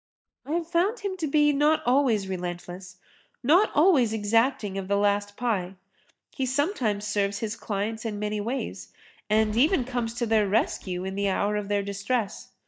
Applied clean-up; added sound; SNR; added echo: neural mask model DeepFilterNet 3.